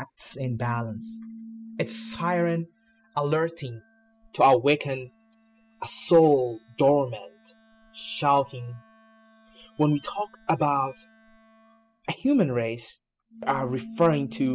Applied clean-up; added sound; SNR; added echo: classical method spectral subtraction.